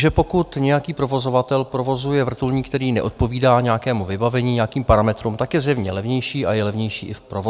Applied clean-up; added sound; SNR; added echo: none; none; none; none.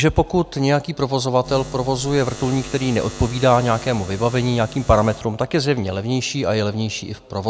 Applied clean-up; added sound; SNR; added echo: none; Buzz; 15 dB; none.